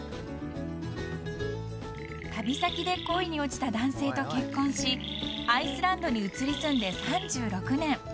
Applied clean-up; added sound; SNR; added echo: none; Chirp, tweet; 10 dB; none.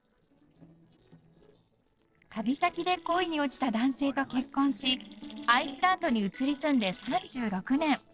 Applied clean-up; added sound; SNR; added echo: neural separator model SepFormer DNS4.